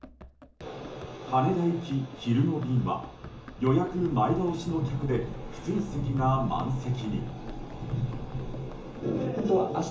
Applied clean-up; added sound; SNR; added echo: none; Run; 19 dB; reverberation time 0.7 s.